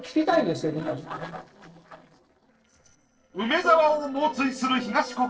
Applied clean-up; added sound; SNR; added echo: neural separator model SepFormer DNS4.